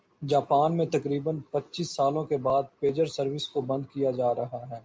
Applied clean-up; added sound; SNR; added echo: none; none; none; none.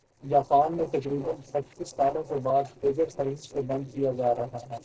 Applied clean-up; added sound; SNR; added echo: neural separator model SepFormer DNS4.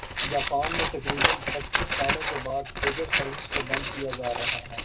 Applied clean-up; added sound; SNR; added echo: none; Scissors; -5 dB; reverberation time 0.2 s.